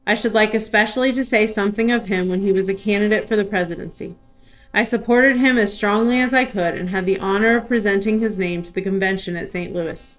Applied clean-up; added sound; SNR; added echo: neural separator model SepFormer DNS4.